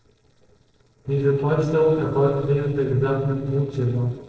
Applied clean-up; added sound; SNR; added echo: neural separator model SepFormer DNS4.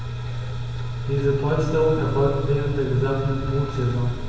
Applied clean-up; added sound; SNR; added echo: none; Wind instrument, woodwind instrument; 20 dB; reverberation time 1.9 s.